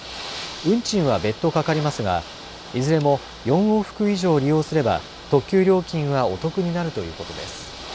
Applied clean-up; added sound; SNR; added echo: none; Ocean / Boat, Water vehicle; 15 dB; none.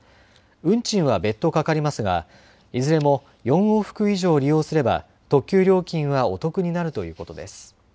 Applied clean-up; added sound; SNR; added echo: none; none; none; none.